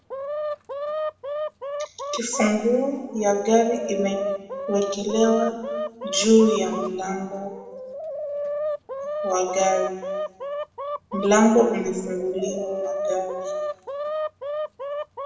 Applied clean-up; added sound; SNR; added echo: none; Chicken, rooster; 6 dB; reverberation time 1.1 s.